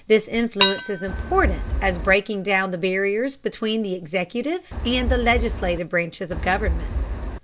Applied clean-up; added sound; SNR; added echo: none; Dishes, pots, and pans + Wind; 3 dB; none.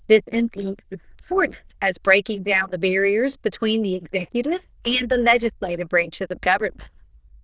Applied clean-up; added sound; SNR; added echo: neural diffusion model UNIVERSE++.